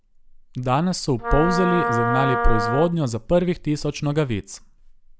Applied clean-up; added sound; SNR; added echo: none; Wind instrument, woodwind instrument; 3 dB; none.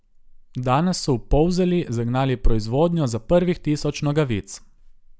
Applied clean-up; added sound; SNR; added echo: none; none; none; none.